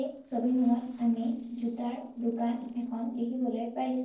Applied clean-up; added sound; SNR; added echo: neural separator model SepFormer DNS4.